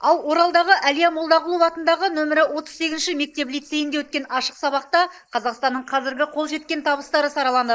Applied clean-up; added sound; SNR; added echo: neural mask model Resemble Enhance denoiser.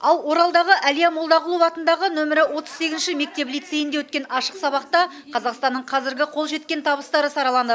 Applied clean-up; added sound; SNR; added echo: none; none; none; none.